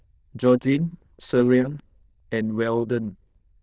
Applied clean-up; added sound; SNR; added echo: neural diffusion model UNIVERSE++.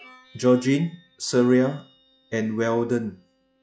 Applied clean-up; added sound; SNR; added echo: classical method log-MMSE.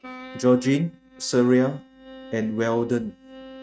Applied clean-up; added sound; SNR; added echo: neural mask model RNNoise.